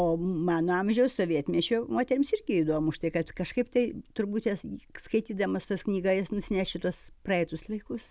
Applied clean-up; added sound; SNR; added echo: none; none; none; none.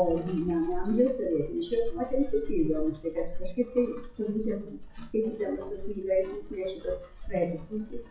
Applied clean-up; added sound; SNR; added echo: classical method WPE with log-MMSE.